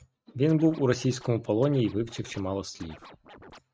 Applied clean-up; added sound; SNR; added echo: neural mask model RNNoise.